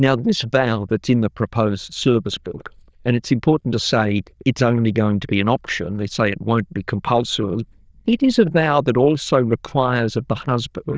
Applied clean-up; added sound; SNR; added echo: neural diffusion model UNIVERSE++.